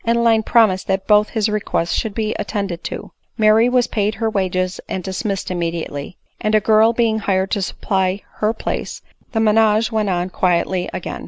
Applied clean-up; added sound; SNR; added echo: none; none; none; none.